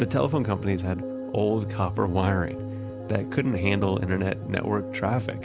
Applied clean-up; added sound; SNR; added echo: none; none; none; none.